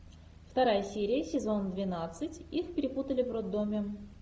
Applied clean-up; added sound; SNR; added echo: none; none; none; none.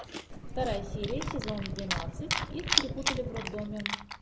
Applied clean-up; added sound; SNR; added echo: none; Chewing, mastication + Engine starting / Car; -3 dB; none.